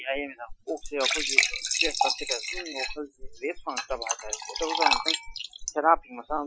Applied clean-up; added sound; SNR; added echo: classical method Wiener filter.